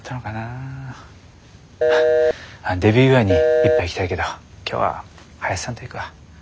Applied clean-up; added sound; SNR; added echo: none; Telephone; -4 dB; none.